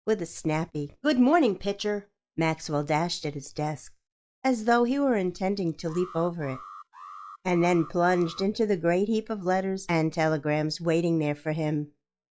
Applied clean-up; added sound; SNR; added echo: classical method log-MMSE.